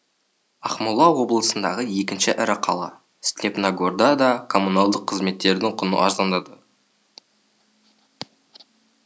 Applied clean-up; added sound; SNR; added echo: none; none; none; none.